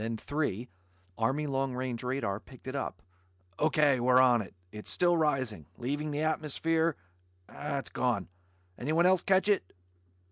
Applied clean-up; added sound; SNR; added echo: none; none; none; none.